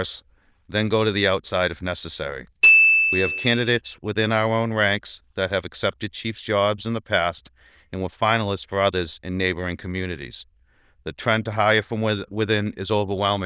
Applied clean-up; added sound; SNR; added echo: neural diffusion model UNIVERSE++.